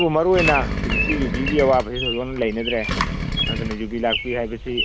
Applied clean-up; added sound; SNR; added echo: none; Engine + Bird vocalization, bird call, bird song; 2 dB; none.